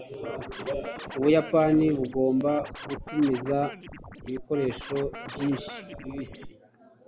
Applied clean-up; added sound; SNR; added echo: none; Scratching (performance technique); 13 dB; none.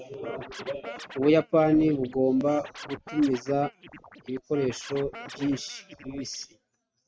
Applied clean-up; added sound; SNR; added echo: neural mask model RNNoise.